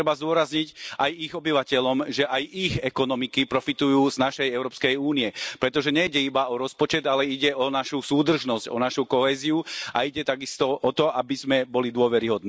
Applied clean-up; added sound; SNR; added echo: none; none; none; none.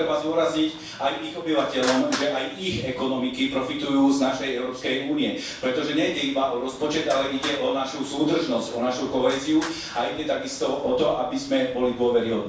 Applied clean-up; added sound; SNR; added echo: none; Traffic noise, roadway noise; 16 dB; reverberation time 0.7 s.